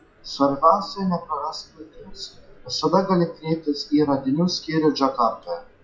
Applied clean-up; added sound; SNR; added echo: classical method WPE with log-MMSE.